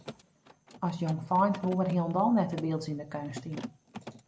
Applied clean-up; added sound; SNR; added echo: none; Mechanisms; 16 dB; none.